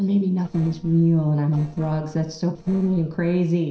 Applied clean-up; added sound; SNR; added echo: neural separator model SepFormer DNS4.